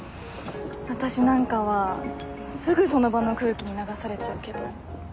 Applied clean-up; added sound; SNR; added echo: none; none; none; none.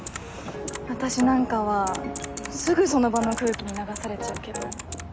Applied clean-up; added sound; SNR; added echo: none; Typing; 14 dB; none.